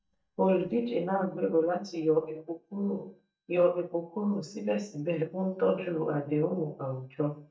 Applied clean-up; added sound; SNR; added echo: neural mask model DeepFilterNet 3.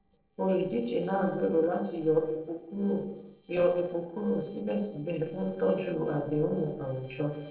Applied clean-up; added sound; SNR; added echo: neural separator model SepFormer DNS4.